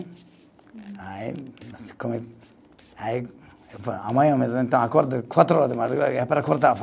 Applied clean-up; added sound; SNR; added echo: none; none; none; none.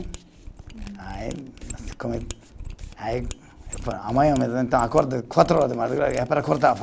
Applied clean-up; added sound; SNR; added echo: none; Mechanisms; 14 dB; none.